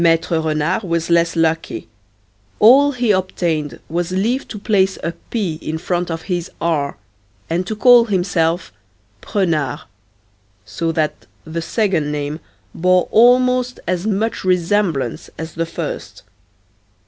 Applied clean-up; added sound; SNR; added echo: none; none; none; none.